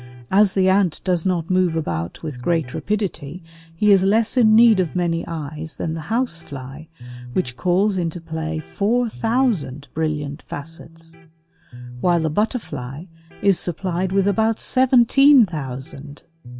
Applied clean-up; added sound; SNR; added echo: none; Electric guitar; 19 dB; none.